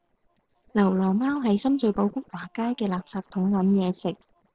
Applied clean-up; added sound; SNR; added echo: neural separator model SepFormer DNS4.